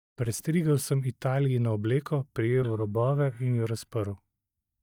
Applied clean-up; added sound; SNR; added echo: neural mask model DeepFilterNet 3.